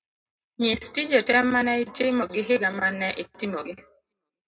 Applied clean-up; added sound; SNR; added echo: none; none; none; reverberation time 0.2 s.